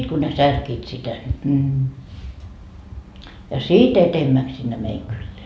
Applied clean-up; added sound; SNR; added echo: none; none; none; none.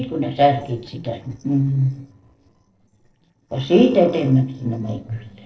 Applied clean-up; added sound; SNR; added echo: neural separator model SepFormer DNS4.